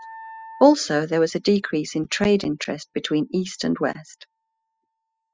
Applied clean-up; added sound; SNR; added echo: classical method spectral subtraction.